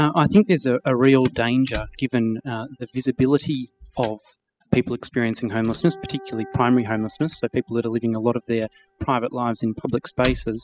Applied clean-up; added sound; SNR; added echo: classical method spectral subtraction.